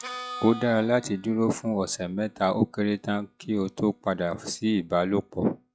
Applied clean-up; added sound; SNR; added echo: classical method log-MMSE.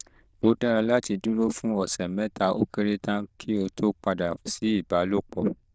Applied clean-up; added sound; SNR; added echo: neural diffusion model UNIVERSE++.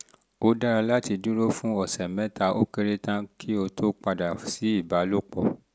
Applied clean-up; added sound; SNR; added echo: none; none; none; none.